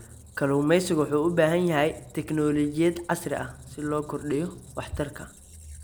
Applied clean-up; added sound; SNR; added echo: none; Squeak; 19 dB; none.